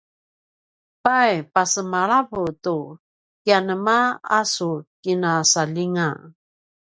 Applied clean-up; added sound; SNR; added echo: none; none; none; none.